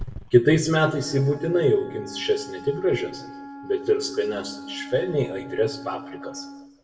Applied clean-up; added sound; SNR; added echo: none; Wind instrument, woodwind instrument; 15 dB; reverberation time 0.8 s.